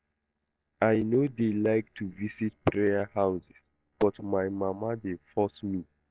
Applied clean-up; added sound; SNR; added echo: neural separator model SepFormer DNS4.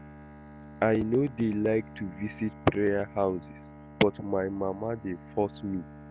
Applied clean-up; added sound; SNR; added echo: none; Bowed string instrument; 17 dB; none.